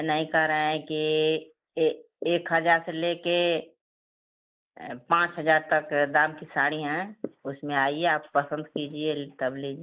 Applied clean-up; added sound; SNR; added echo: neural mask model Resemble Enhance denoiser.